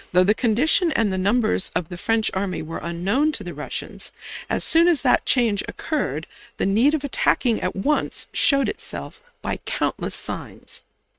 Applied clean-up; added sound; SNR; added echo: neural mask model RNNoise.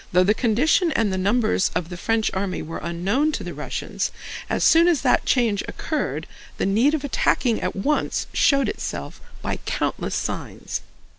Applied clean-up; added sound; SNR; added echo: none; none; none; none.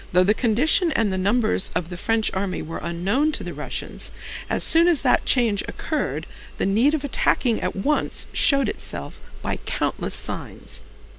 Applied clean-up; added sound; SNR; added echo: none; Engine; 19 dB; none.